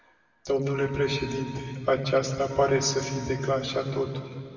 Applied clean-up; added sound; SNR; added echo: none; Wind instrument, woodwind instrument; 18 dB; reverberation time 2.2 s.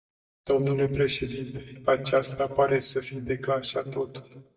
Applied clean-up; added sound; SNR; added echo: neural mask model DeepFilterNet 3.